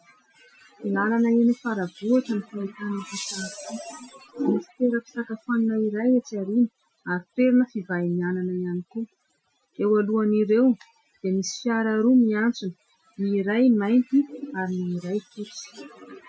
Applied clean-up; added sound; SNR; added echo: classical method Wiener filter.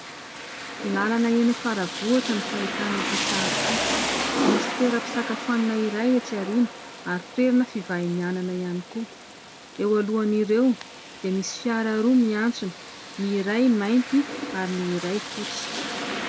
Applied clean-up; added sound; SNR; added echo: none; Rain; 6 dB; none.